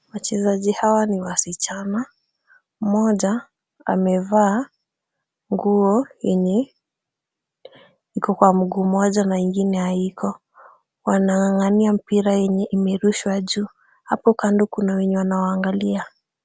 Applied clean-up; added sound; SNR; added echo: none; none; none; none.